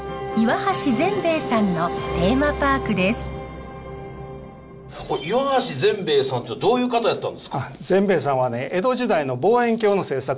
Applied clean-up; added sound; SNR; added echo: none; none; none; none.